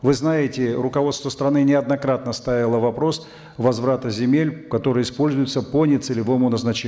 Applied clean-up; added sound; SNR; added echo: none; none; none; none.